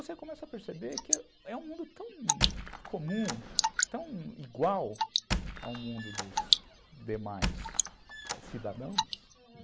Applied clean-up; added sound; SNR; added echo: none; Squeak + Drip / Water; -4 dB; none.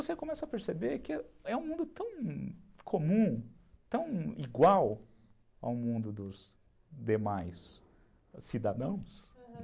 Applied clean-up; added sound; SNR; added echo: none; none; none; none.